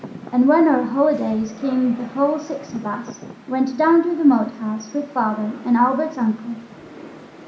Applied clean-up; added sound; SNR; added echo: none; Rain; 19 dB; reverberation time 0.5 s.